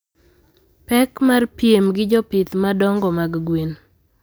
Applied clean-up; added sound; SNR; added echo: none; none; none; none.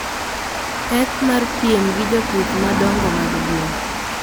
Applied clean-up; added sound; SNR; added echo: none; Water; 1 dB; none.